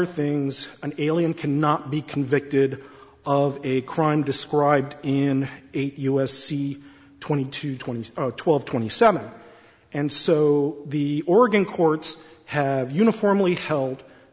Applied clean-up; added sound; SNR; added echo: none; none; none; none.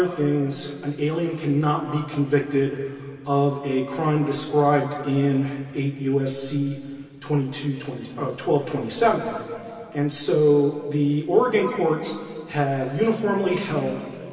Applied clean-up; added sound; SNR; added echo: none; none; none; reverberation time 2.5 s.